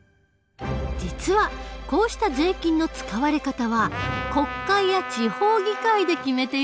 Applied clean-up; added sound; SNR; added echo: none; Trumpet; 9 dB; none.